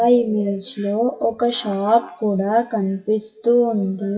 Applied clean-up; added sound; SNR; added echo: classical method WPE with log-MMSE.